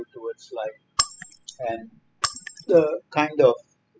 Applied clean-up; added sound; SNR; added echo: classical method spectral subtraction.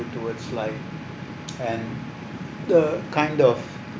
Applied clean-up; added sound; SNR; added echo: none; none; none; none.